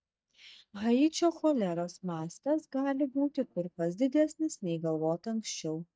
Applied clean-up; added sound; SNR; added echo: neural mask model DeepFilterNet 3.